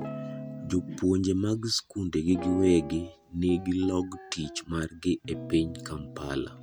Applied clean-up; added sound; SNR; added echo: none; Guitar; 13 dB; none.